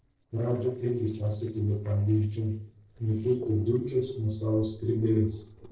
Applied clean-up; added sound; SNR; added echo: neural separator model SepFormer DNS4.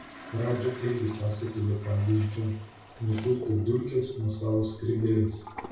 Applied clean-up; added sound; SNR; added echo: none; Toilet flush; 17 dB; reverberation time 0.6 s.